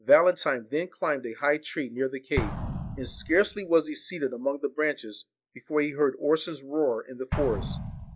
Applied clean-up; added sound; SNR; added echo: classical method log-MMSE.